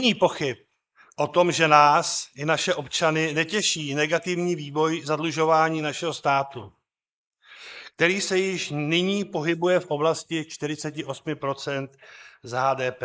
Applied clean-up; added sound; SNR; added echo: neural mask model Resemble Enhance denoiser.